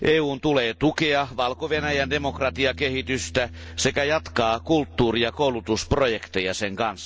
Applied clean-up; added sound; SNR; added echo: none; Bass guitar; 17 dB; none.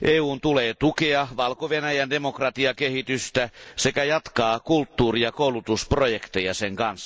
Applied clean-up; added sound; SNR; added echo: none; none; none; none.